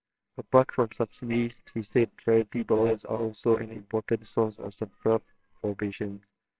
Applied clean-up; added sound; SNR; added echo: neural separator model SepFormer WHAMR!.